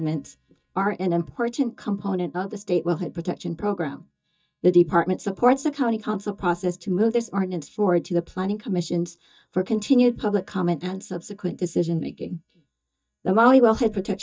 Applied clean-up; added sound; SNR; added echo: neural mask model DeepFilterNet 3.